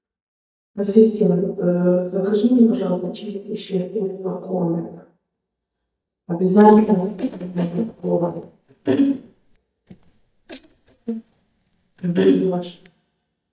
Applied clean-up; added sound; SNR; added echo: neural mask model DeepFilterNet 3.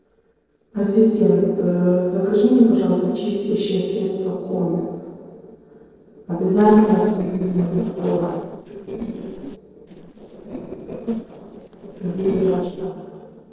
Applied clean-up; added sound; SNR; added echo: neural separator model SepFormer DNS4.